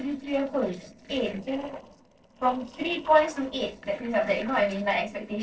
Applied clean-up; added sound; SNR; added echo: neural separator model SepFormer DNS4.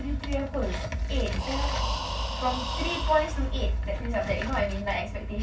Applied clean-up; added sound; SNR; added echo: none; Breathing; 9 dB; reverberation time 0.4 s.